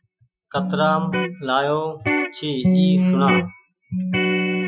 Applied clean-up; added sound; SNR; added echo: classical method Wiener filter.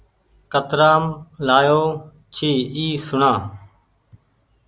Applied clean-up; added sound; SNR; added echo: none; none; none; none.